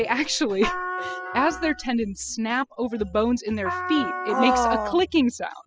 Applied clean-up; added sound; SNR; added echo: classical method spectral subtraction.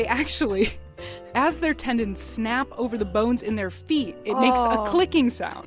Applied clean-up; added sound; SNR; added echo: none; none; none; none.